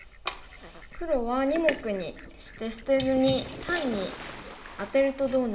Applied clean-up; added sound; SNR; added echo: none; Fowl; 14 dB; reverberation time 2.1 s.